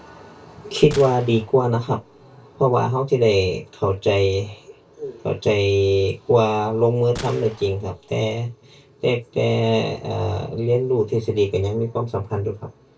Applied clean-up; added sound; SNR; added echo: none; Gunshot, gunfire; 18 dB; reverberation time 0.2 s.